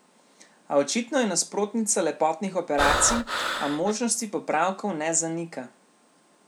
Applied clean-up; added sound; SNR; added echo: none; Breathing; 0 dB; none.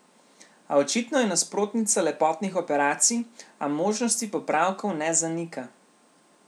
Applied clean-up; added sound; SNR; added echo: none; none; none; none.